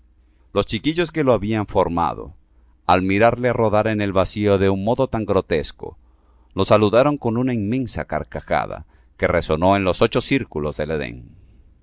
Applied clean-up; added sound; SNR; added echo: none; none; none; none.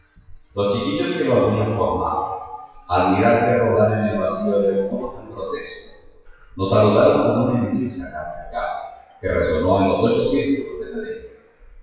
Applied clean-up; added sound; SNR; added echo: classical method WPE with log-MMSE.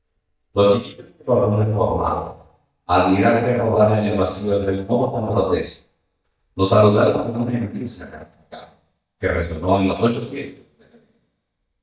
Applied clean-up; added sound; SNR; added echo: neural mask model DeepFilterNet 3.